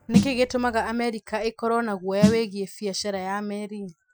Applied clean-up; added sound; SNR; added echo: classical method Wiener filter.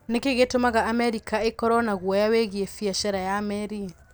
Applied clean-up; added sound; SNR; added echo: none; none; none; none.